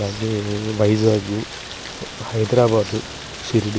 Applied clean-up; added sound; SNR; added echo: none; Rain; 13 dB; none.